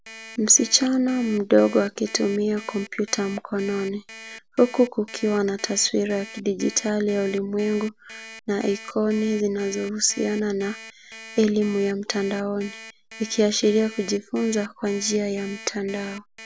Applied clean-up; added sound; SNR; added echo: none; Alarm; 18 dB; none.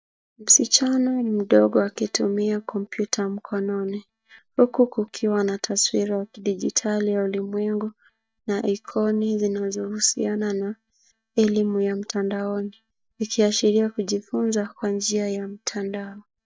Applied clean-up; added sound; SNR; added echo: neural mask model DeepFilterNet 3.